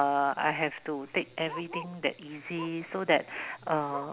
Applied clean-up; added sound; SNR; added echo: none; Bark; 17 dB; none.